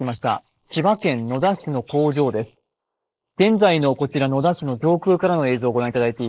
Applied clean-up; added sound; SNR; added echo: neural mask model Resemble Enhance denoiser.